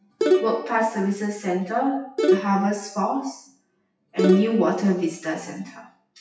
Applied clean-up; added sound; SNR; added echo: classical method WPE with log-MMSE.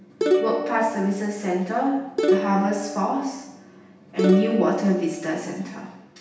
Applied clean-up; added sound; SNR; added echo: none; Plucked string instrument; 2 dB; reverberation time 0.9 s.